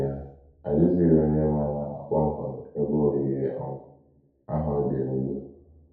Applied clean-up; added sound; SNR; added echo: none; none; none; reverberation time 0.8 s.